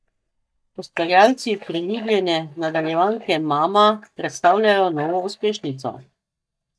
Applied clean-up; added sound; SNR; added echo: neural mask model DeepFilterNet 3.